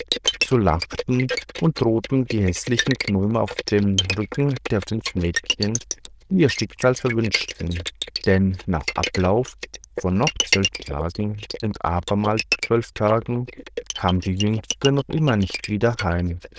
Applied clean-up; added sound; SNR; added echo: neural diffusion model UNIVERSE++.